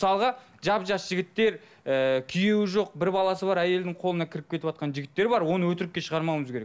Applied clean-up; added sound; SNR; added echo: none; none; none; none.